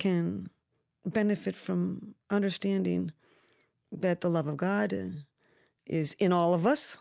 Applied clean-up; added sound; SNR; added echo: none; none; none; none.